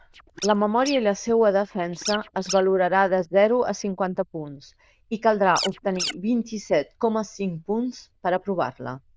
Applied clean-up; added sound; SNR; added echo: neural diffusion model UNIVERSE++.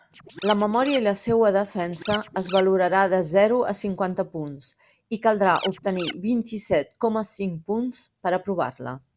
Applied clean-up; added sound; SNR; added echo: none; Scratching (performance technique); 8 dB; none.